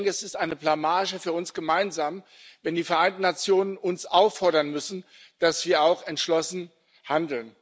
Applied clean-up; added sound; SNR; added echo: none; none; none; none.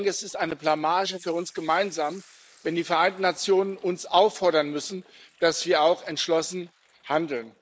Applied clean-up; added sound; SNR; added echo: neural mask model Resemble Enhance denoiser.